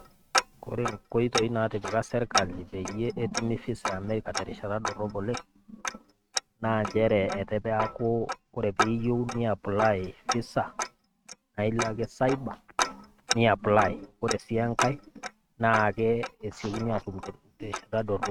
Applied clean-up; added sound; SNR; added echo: neural mask model RNNoise.